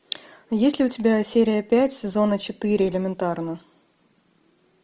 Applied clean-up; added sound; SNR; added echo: none; none; none; none.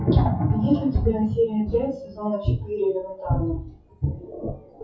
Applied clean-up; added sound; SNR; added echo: classical method WPE with log-MMSE.